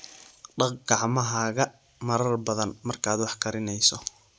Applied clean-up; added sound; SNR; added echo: none; none; none; none.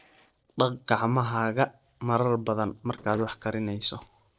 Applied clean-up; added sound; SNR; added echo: neural separator model SepFormer DNS4.